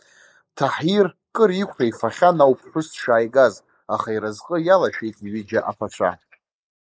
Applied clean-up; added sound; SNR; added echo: neural mask model Resemble Enhance denoiser.